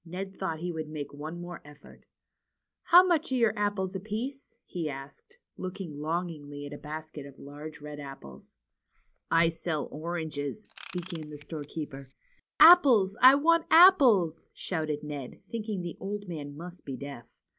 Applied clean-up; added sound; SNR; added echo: none; Ratchet, pawl / Tools; 19 dB; none.